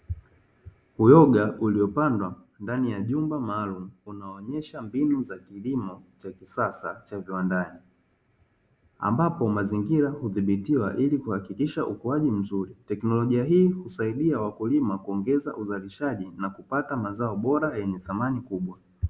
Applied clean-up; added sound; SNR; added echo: none; none; none; none.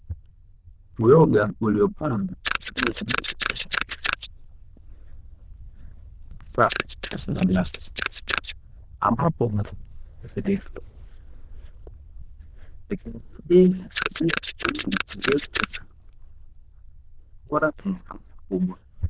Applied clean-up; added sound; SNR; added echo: neural diffusion model UNIVERSE++.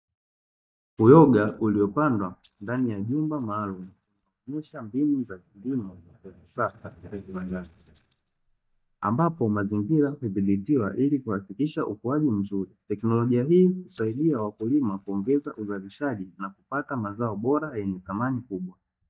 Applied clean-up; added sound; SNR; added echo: neural mask model DeepFilterNet 3.